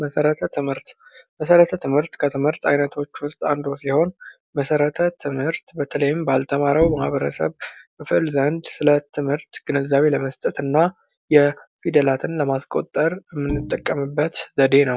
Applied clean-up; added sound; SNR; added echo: none; Bowed string instrument; 11 dB; none.